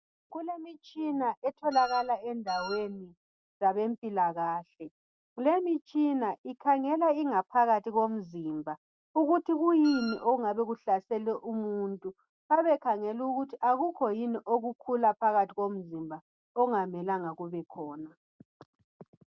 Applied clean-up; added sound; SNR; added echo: none; Wind instrument, woodwind instrument; 12 dB; none.